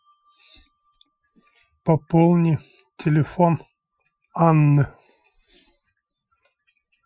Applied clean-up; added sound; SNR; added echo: classical method Wiener filter.